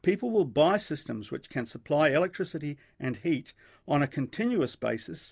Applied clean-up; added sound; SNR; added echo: none; none; none; none.